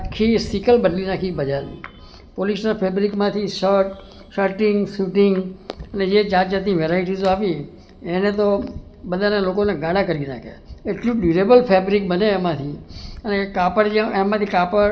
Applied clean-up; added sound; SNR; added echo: none; none; none; reverberation time 1.6 s.